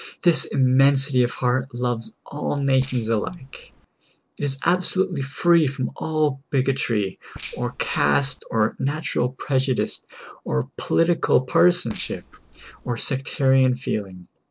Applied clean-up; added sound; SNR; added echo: neural separator model SepFormer DNS4.